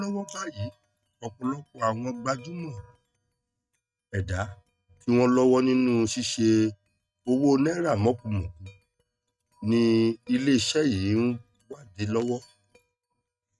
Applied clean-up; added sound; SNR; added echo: neural mask model RNNoise.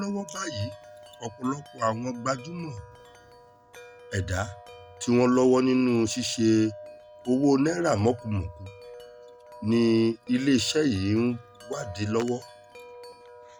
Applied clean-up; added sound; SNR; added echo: none; Wind chime; 19 dB; none.